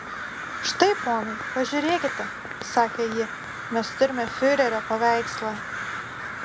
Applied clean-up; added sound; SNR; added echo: none; Crow; 7 dB; none.